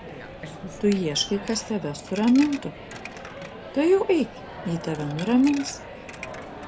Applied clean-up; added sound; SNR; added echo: none; Coin (dropping); 13 dB; none.